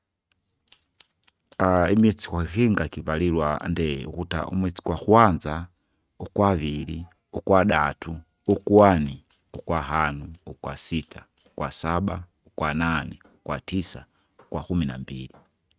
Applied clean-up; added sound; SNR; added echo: neural mask model RNNoise.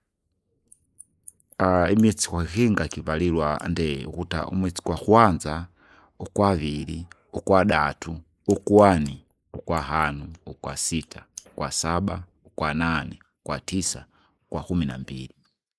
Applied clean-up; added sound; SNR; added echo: neural mask model Resemble Enhance denoiser.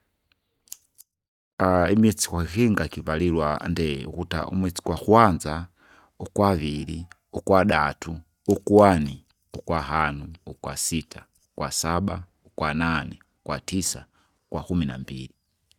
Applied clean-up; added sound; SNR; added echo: neural mask model DeepFilterNet 3.